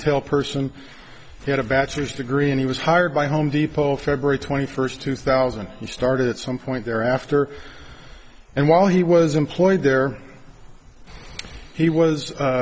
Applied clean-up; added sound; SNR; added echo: none; none; none; none.